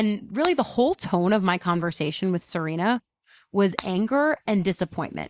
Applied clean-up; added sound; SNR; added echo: neural mask model Resemble Enhance denoiser.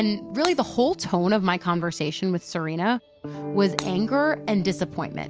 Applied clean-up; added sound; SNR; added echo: none; Shatter; 13 dB; none.